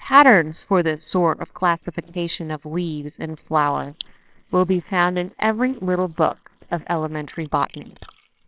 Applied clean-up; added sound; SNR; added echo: neural separator model SepFormer WHAMR!.